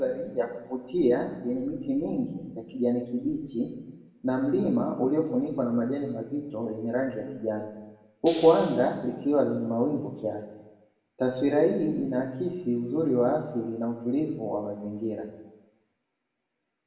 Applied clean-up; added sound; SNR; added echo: none; Hiss; 14 dB; reverberation time 1.0 s.